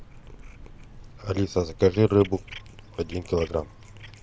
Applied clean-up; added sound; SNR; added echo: none; Cat; 17 dB; none.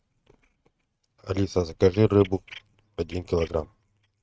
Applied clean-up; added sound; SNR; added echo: neural mask model RNNoise.